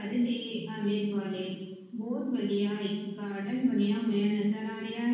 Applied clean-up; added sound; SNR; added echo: none; none; none; reverberation time 1.2 s.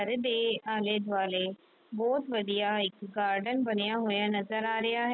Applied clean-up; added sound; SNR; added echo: none; none; none; none.